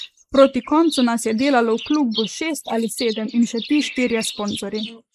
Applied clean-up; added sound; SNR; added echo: neural mask model Resemble Enhance denoiser.